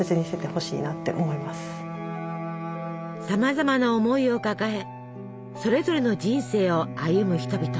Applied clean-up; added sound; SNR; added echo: none; none; none; none.